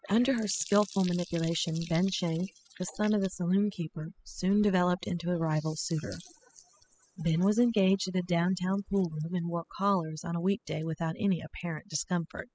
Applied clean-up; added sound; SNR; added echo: classical method spectral subtraction.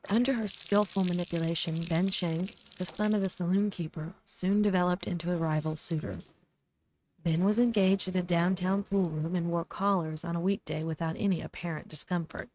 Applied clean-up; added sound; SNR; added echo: neural mask model RNNoise.